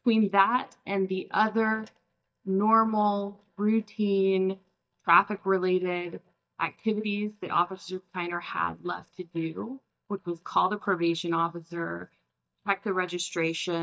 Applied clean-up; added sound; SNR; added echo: neural mask model DeepFilterNet 3.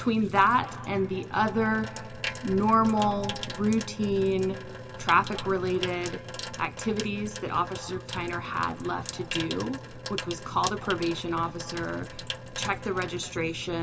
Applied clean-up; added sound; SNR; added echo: none; Sink (filling or washing) / Water tap, faucet; 12 dB; reverberation time 2.7 s.